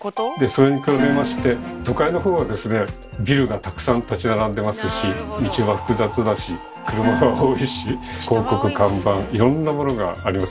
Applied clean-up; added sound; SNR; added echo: none; Dishes, pots, and pans; 12 dB; none.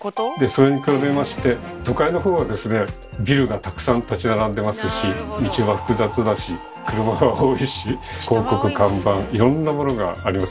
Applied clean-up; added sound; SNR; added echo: none; none; none; none.